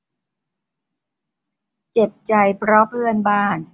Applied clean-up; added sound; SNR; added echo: none; none; none; none.